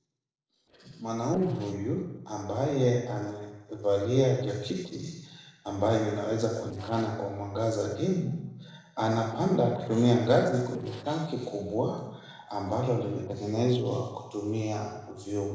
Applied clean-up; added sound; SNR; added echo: neural separator model SepFormer DNS4.